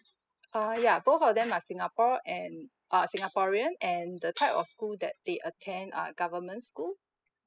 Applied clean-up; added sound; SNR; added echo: classical method spectral subtraction.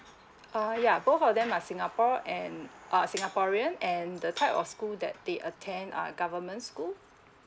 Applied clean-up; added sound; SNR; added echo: none; Bicycle; 19 dB; none.